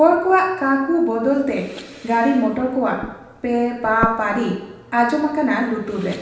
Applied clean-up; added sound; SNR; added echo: none; Breathing; 17 dB; reverberation time 0.8 s.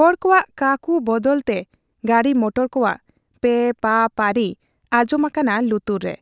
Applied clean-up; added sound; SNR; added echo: none; none; none; none.